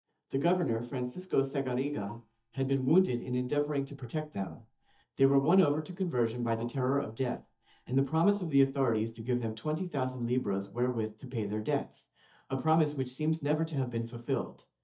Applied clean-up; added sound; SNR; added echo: neural mask model DeepFilterNet 3.